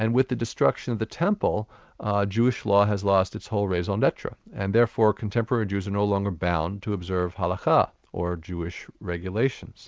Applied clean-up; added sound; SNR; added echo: none; none; none; none.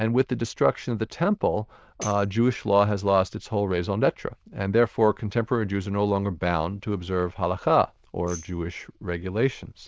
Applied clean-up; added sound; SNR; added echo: neural diffusion model UNIVERSE++.